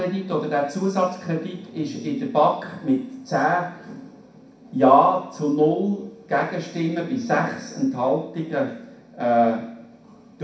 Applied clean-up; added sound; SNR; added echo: none; none; none; reverberation time 0.6 s.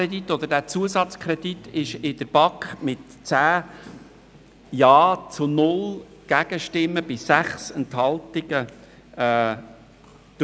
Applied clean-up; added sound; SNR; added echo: none; none; none; none.